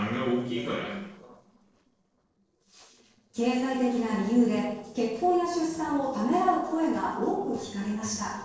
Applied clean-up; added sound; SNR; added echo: neural separator model SepFormer DNS4.